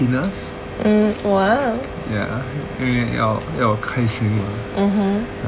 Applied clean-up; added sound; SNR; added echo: none; none; none; none.